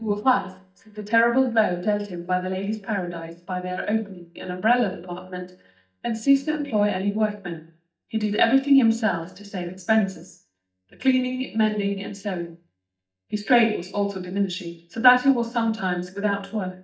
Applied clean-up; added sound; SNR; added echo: neural mask model DeepFilterNet 3.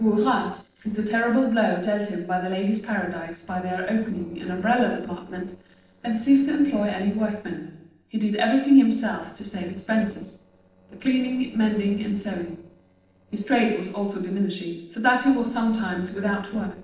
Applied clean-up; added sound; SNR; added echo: neural separator model SepFormer DNS4.